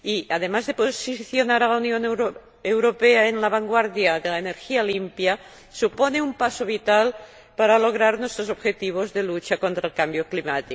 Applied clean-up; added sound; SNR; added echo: none; none; none; none.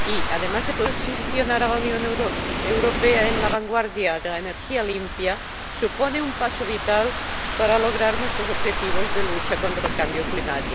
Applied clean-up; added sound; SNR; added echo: none; Rain / Thunderstorm; 1 dB; none.